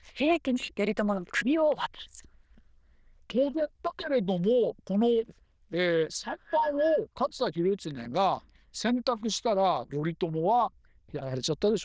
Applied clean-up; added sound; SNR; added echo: neural diffusion model UNIVERSE++.